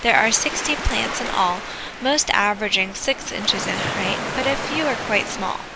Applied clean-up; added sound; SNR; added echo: none; Waves, surf; 6 dB; none.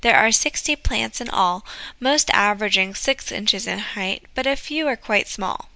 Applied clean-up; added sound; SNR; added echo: none; none; none; none.